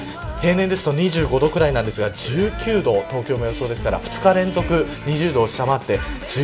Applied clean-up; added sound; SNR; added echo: none; none; none; reverberation time 0.4 s.